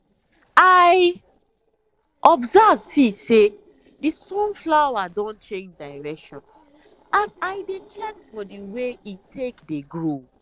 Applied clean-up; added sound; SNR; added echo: neural separator model SepFormer DNS4.